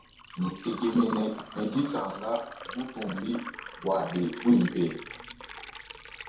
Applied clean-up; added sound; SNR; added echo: none; Liquid; 12 dB; reverberation time 0.6 s.